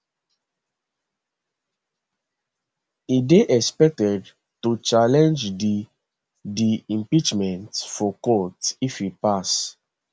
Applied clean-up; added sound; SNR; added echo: none; none; none; none.